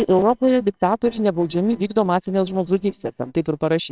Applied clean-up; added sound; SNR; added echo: neural separator model SepFormer WHAMR!.